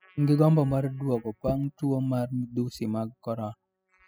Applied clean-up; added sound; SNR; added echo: classical method spectral subtraction.